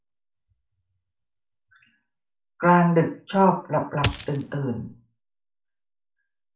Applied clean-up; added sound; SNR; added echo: none; Coin (dropping); 0 dB; reverberation time 0.3 s.